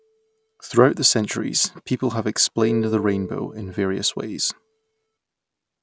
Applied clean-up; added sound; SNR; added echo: none; Marimba, xylophone; 13 dB; none.